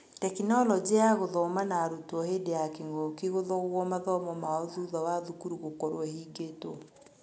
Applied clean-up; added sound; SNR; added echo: none; none; none; none.